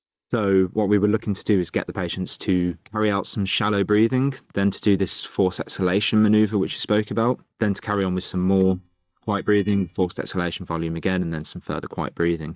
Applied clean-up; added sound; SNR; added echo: neural mask model DeepFilterNet 3.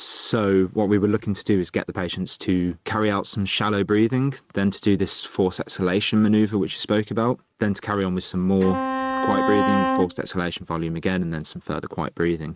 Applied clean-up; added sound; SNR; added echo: neural mask model RNNoise.